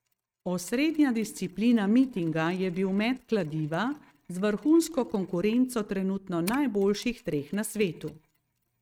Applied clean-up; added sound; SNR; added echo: neural mask model RNNoise.